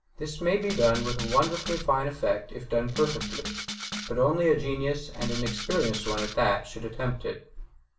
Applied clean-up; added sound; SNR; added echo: none; Rattle (instrument); 8 dB; reverberation time 0.3 s.